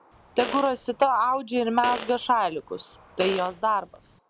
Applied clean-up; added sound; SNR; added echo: none; Fart; 13 dB; none.